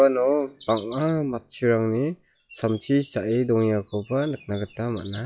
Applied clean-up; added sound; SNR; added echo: classical method log-MMSE.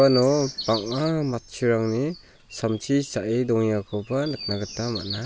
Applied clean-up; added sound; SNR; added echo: none; Chirp, tweet; 14 dB; none.